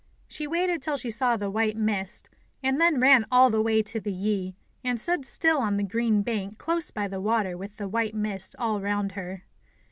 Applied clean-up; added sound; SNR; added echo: none; none; none; none.